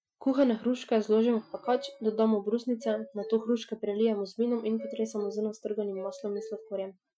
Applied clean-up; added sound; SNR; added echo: classical method Wiener filter.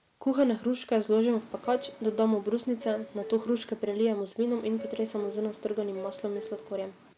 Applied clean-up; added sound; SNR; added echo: none; Subway, metro, underground; 14 dB; none.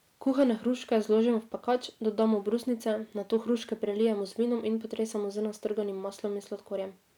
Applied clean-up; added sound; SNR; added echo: none; none; none; none.